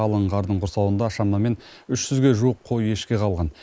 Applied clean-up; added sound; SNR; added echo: neural mask model Resemble Enhance denoiser.